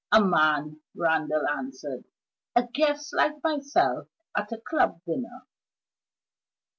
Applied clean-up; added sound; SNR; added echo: none; none; none; none.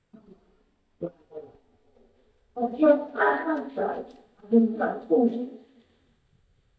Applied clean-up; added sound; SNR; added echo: neural mask model DeepFilterNet 3.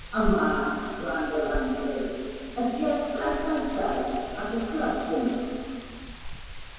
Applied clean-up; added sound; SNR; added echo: none; Wind; 8 dB; reverberation time 2.2 s.